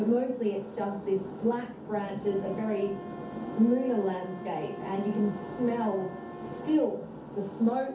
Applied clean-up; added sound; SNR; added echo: none; Wind instrument, woodwind instrument; 17 dB; reverberation time 0.5 s.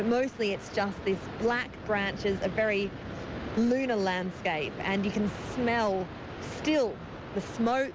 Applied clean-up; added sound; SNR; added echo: none; none; none; none.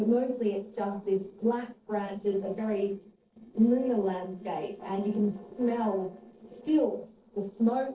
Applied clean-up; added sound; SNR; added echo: neural separator model SepFormer DNS4.